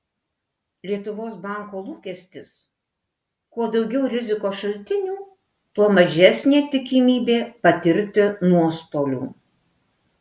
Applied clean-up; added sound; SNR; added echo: none; none; none; none.